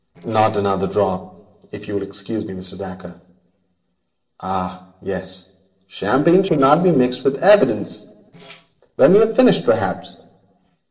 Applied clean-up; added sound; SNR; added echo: neural separator model SepFormer DNS4.